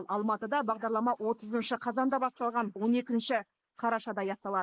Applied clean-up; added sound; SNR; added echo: neural mask model Resemble Enhance denoiser.